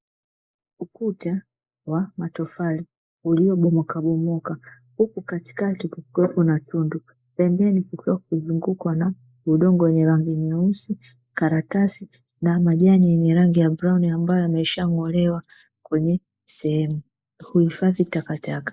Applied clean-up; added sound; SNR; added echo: neural mask model Resemble Enhance denoiser.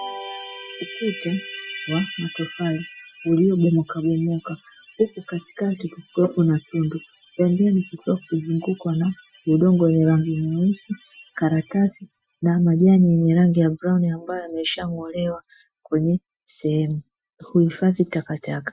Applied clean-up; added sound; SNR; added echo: classical method Wiener filter.